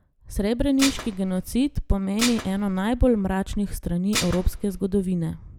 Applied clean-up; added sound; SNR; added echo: none; Dishes, pots, and pans; 9 dB; none.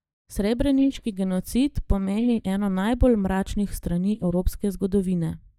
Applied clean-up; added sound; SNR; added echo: neural mask model DeepFilterNet 3.